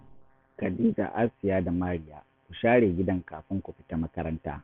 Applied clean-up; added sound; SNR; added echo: none; none; none; none.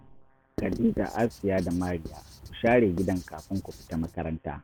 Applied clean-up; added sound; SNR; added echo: none; Writing; 14 dB; none.